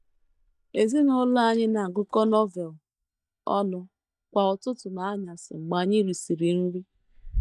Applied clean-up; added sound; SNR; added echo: neural mask model DeepFilterNet 3.